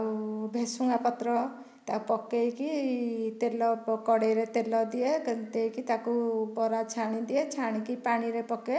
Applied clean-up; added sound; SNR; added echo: none; none; none; none.